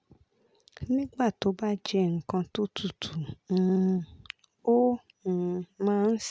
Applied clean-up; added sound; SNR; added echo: none; none; none; none.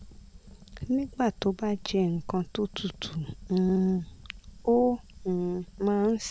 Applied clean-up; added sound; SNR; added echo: none; Fire; 18 dB; none.